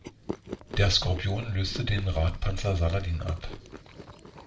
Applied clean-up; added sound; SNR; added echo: none; Chewing, mastication; 15 dB; reverberation time 0.3 s.